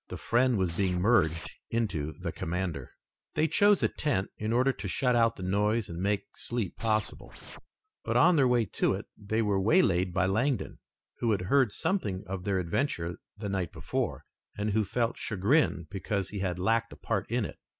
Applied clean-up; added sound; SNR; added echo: none; Scratching (performance technique); 15 dB; none.